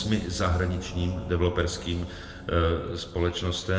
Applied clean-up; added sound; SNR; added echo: none; Gong; 13 dB; reverberation time 1.3 s.